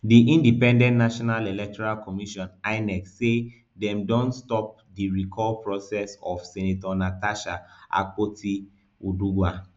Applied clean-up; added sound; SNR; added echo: none; none; none; none.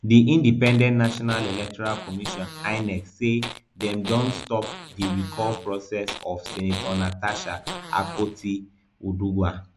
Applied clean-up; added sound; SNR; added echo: none; Fart; 12 dB; none.